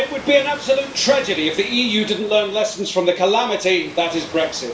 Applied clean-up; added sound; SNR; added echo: none; Waves, surf; 18 dB; reverberation time 0.5 s.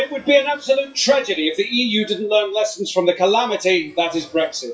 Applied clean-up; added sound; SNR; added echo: classical method WPE with log-MMSE.